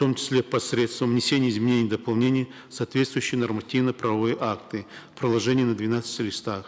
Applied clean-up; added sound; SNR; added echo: none; none; none; none.